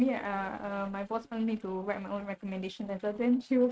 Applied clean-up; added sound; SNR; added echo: neural mask model RNNoise.